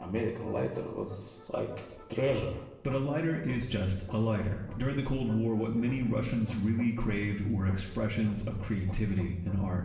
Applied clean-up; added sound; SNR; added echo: none; none; none; reverberation time 0.9 s.